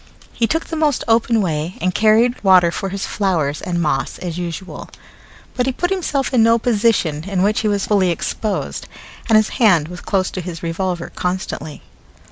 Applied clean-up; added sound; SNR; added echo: none; none; none; none.